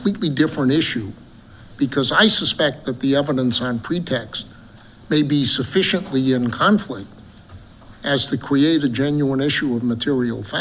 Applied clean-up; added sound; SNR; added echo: none; none; none; none.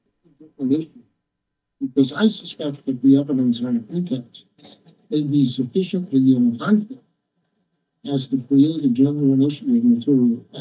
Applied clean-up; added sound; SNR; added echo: neural mask model DeepFilterNet 3.